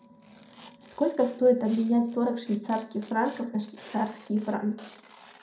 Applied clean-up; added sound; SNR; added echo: none; Tearing; 18 dB; reverberation time 0.4 s.